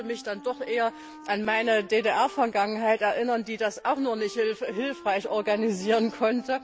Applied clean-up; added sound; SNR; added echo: none; Wind instrument, woodwind instrument; 20 dB; none.